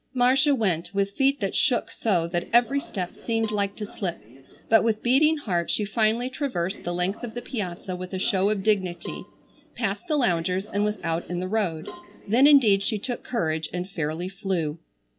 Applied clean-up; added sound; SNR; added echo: none; Train + Cowbell; 19 dB; none.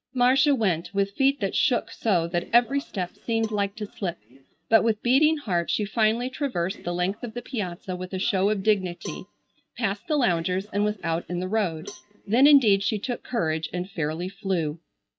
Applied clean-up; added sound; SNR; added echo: neural mask model RNNoise.